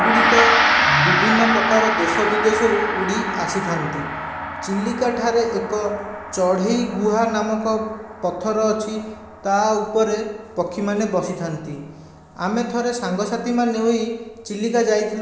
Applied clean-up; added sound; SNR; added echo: none; Gong; 3 dB; none.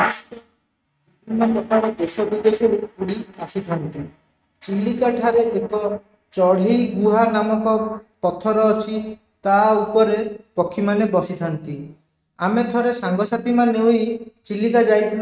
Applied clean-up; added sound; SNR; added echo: neural mask model RNNoise.